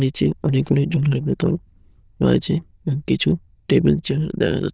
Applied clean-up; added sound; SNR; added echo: neural diffusion model UNIVERSE++.